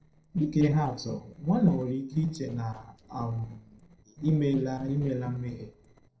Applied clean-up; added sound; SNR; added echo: neural separator model SepFormer DNS4.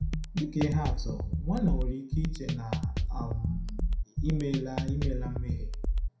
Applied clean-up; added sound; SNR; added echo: none; Drum kit; -3 dB; reverberation time 0.4 s.